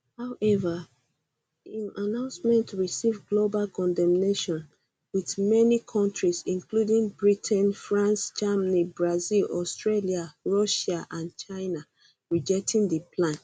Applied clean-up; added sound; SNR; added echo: none; none; none; none.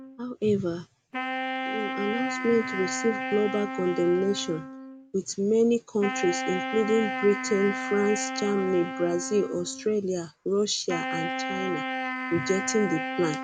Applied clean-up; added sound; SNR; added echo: none; Wind instrument, woodwind instrument; 6 dB; none.